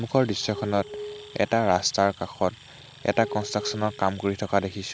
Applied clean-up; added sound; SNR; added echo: none; Glass; 14 dB; none.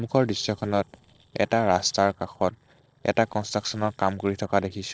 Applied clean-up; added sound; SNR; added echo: neural separator model SepFormer DNS4.